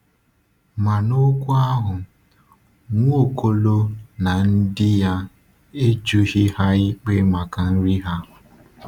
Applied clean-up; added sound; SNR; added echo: none; none; none; none.